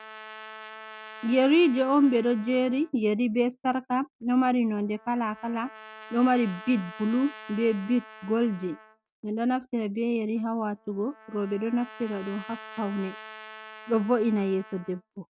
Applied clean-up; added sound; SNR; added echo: none; Trumpet; 19 dB; none.